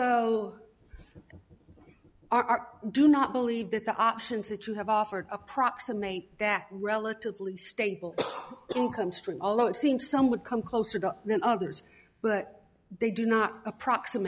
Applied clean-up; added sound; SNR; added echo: none; none; none; none.